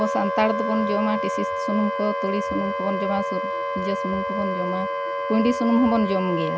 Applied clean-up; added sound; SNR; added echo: none; Wind instrument, woodwind instrument; 2 dB; none.